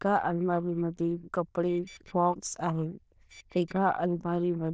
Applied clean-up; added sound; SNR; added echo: neural diffusion model UNIVERSE++.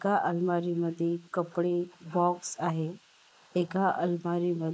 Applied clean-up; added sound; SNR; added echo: neural mask model Resemble Enhance denoiser.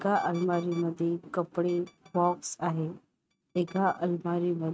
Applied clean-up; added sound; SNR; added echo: neural mask model RNNoise.